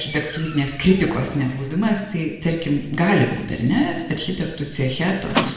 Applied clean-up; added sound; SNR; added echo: none; Squeak; 12 dB; reverberation time 1.0 s.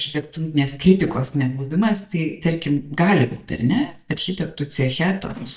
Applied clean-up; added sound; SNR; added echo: neural mask model DeepFilterNet 3.